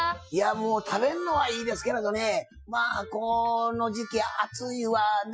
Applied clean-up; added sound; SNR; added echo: classical method Wiener filter.